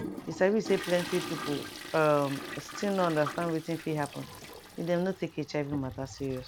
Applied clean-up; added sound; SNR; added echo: none; Toilet flush; 11 dB; none.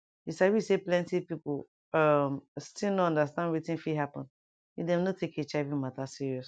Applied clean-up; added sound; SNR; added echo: none; none; none; none.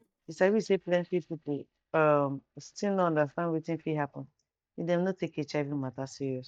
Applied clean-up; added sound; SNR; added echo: neural mask model DeepFilterNet 3.